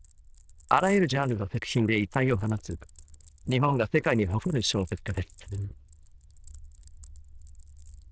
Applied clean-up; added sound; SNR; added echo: neural diffusion model UNIVERSE++.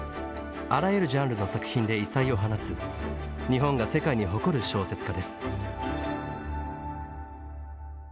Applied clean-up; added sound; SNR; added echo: none; none; none; none.